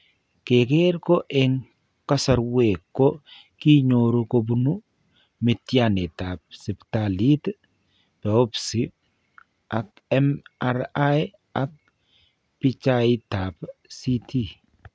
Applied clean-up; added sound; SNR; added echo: none; none; none; none.